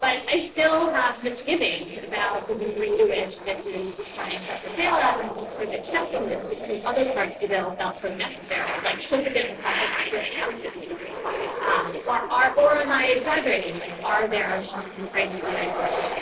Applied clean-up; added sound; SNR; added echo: neural separator model SepFormer DNS4.